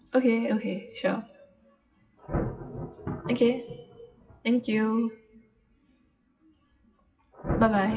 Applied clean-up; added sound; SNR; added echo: classical method WPE with log-MMSE.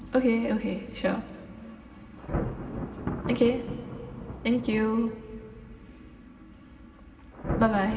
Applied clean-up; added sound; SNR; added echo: none; Thunder; 8 dB; reverberation time 2.2 s.